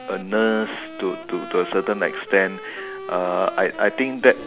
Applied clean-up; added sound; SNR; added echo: none; Wind instrument, woodwind instrument; 14 dB; none.